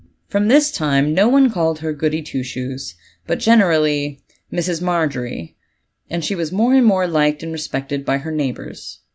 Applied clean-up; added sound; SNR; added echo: none; none; none; none.